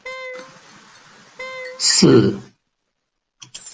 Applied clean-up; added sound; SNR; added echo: none; Wind instrument, woodwind instrument + Liquid; 16 dB; none.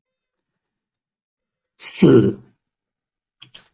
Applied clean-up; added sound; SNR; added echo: neural mask model DeepFilterNet 3.